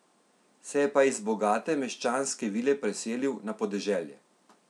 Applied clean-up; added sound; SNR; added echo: none; none; none; none.